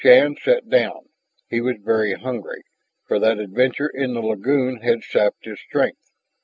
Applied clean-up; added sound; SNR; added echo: none; none; none; none.